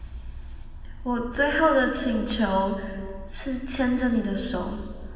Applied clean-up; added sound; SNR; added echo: none; none; none; reverberation time 1.5 s.